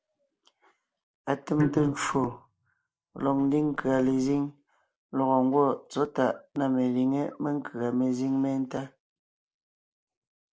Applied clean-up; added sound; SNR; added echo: neural mask model Resemble Enhance denoiser.